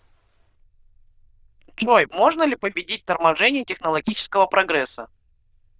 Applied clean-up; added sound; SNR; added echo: neural diffusion model UNIVERSE++.